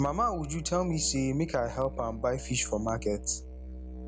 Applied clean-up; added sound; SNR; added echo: none; Musical instrument; 10 dB; none.